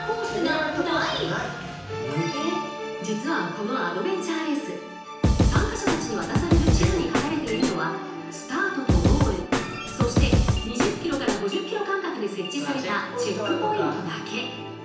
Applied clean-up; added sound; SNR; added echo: none; Snare drum / Drum kit; -4 dB; reverberation time 0.9 s.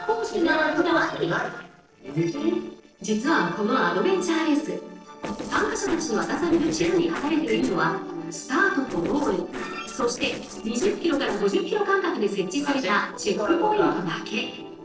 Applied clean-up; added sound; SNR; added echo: neural separator model SepFormer DNS4.